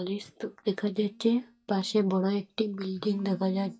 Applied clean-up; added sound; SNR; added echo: neural mask model DeepFilterNet 3.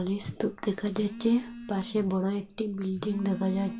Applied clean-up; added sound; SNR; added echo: none; Telephone; 13 dB; reverberation time 0.2 s.